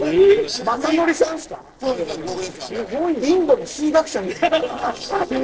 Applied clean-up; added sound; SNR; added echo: neural separator model SepFormer DNS4.